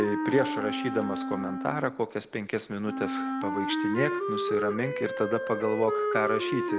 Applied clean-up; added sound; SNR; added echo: none; Wind instrument, woodwind instrument; 1 dB; none.